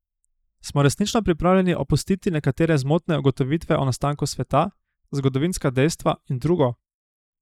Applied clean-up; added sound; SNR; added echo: neural mask model Resemble Enhance denoiser.